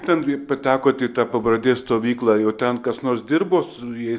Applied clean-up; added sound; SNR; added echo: none; none; none; none.